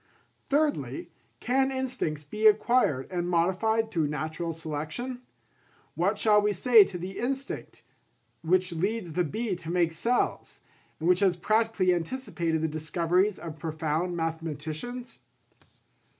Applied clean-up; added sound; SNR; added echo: none; none; none; none.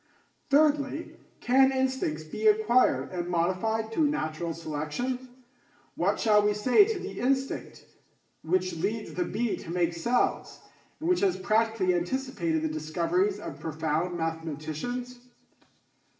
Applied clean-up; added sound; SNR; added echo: none; none; none; reverberation time 0.7 s.